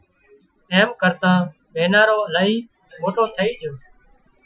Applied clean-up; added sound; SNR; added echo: classical method Wiener filter.